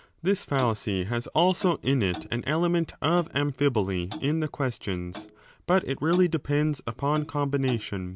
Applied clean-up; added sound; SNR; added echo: none; Clock; 19 dB; none.